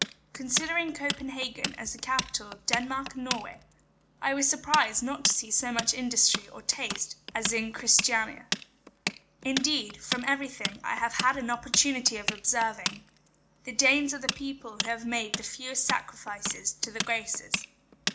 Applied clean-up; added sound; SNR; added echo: none; Tools; 7 dB; reverberation time 0.4 s.